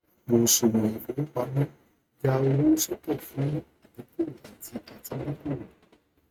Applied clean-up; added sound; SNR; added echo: neural mask model RNNoise.